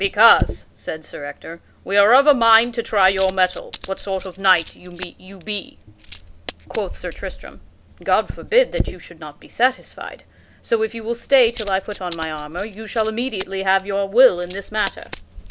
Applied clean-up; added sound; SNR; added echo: none; Coin (dropping); 11 dB; none.